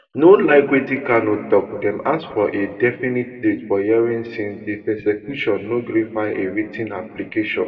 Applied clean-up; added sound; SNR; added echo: none; none; none; reverberation time 1.6 s.